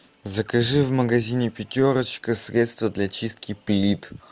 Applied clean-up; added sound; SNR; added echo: none; none; none; none.